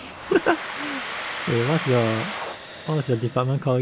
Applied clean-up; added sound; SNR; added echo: none; Domestic sounds, home sounds; 8 dB; none.